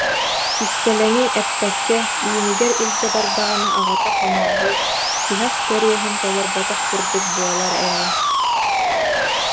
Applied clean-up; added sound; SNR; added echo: none; Sawing; -4 dB; none.